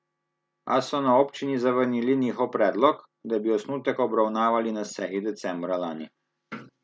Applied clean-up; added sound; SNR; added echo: none; none; none; none.